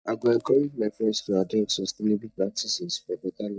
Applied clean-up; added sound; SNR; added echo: neural mask model DeepFilterNet 3.